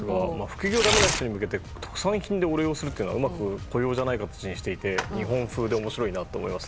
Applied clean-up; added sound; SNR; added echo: none; Tearing; 6 dB; none.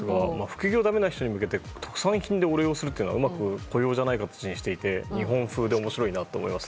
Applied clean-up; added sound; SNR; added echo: none; none; none; none.